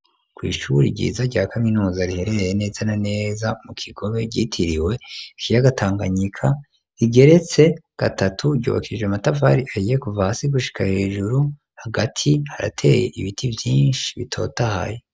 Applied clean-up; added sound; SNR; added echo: none; none; none; none.